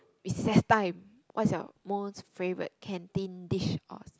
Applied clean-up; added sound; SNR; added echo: none; none; none; none.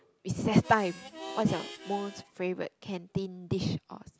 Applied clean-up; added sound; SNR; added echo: none; Harmonica; 13 dB; none.